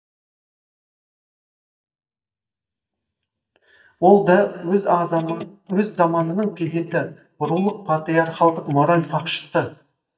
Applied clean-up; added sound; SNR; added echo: neural mask model DeepFilterNet 3.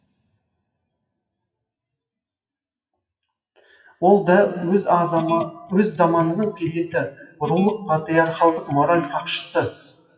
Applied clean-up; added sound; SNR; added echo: classical method WPE with log-MMSE.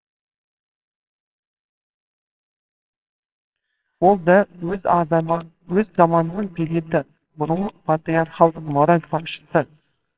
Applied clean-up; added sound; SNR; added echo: neural separator model SepFormer WHAMR!.